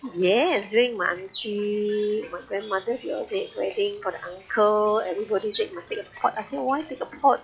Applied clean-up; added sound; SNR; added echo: classical method log-MMSE.